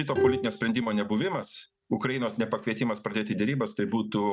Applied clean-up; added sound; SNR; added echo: neural mask model RNNoise.